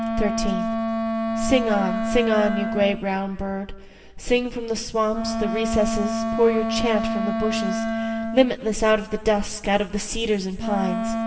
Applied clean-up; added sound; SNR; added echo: none; Wind instrument, woodwind instrument; 3 dB; reverberation time 2.8 s.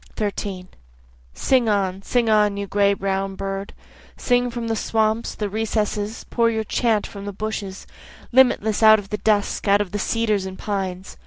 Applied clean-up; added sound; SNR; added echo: none; none; none; none.